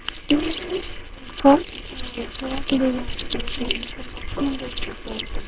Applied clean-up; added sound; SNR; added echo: neural separator model SepFormer WHAMR!.